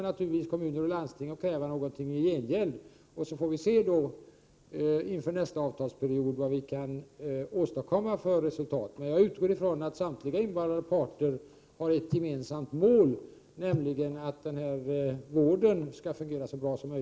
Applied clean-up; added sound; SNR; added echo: none; none; none; none.